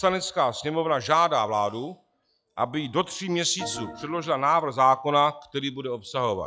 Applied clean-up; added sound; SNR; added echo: classical method log-MMSE.